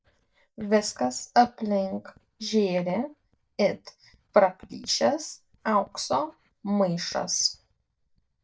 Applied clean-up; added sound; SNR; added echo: neural mask model DeepFilterNet 3.